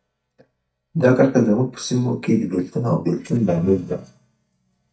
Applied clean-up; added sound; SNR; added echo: neural mask model DeepFilterNet 3.